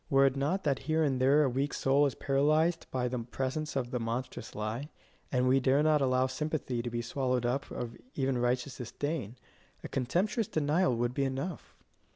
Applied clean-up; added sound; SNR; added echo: none; none; none; none.